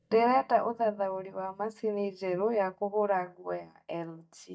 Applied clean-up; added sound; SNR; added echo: neural mask model DeepFilterNet 3.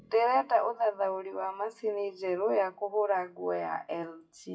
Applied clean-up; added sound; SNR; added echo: classical method WPE with log-MMSE.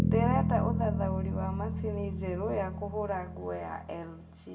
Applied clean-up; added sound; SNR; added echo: none; Bass guitar; -2 dB; reverberation time 0.7 s.